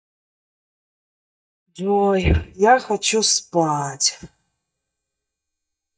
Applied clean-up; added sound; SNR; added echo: neural mask model DeepFilterNet 3.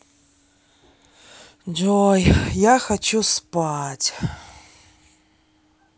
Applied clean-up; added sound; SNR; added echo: none; none; none; none.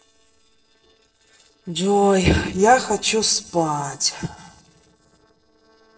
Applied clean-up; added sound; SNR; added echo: neural separator model SepFormer DNS4.